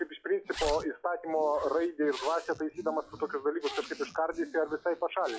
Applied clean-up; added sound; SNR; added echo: classical method log-MMSE.